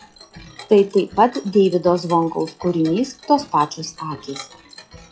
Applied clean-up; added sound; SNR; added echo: classical method log-MMSE.